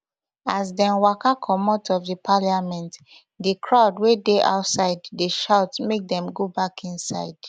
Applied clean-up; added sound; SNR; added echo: none; none; none; none.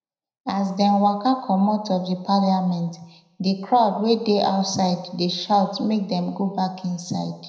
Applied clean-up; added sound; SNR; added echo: none; none; none; reverberation time 0.8 s.